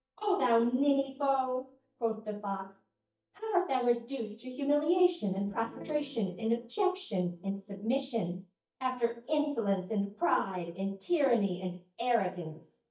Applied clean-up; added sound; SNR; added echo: neural mask model DeepFilterNet 3.